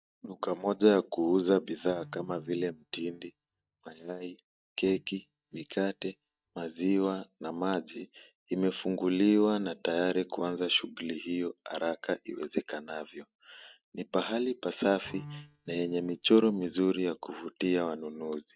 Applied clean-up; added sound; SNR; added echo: neural mask model DeepFilterNet 3.